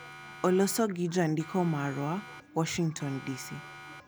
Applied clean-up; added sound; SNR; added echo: none; Siren; 17 dB; none.